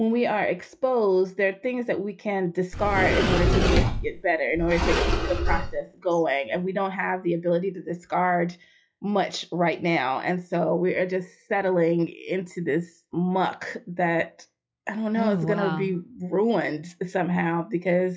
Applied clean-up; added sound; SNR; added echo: classical method log-MMSE.